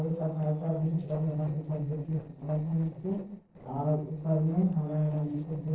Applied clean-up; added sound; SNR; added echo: neural separator model SepFormer DNS4.